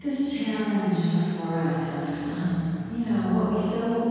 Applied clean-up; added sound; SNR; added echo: none; none; none; reverberation time 2.1 s.